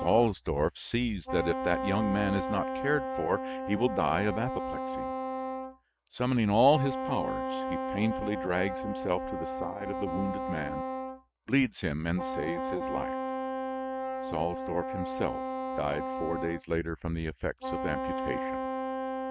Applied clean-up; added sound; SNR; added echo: neural mask model RNNoise.